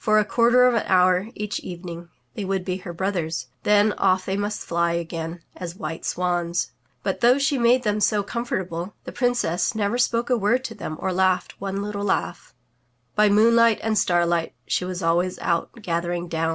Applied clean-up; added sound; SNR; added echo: none; none; none; none.